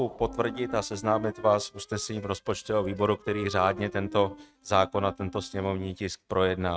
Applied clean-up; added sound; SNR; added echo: neural mask model RNNoise.